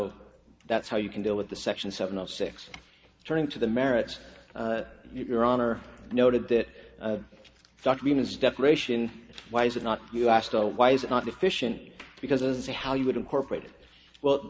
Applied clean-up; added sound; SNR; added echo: none; none; none; none.